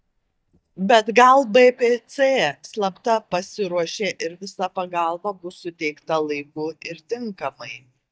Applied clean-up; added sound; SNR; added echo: neural mask model DeepFilterNet 3.